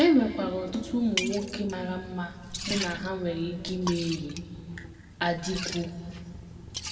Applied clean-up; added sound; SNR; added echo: none; Liquid; 10 dB; reverberation time 2.2 s.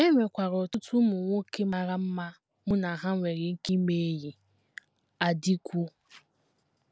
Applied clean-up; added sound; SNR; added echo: none; none; none; none.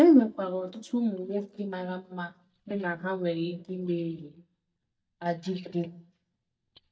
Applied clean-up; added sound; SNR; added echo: neural mask model DeepFilterNet 3.